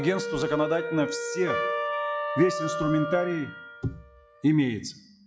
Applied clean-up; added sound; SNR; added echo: classical method log-MMSE.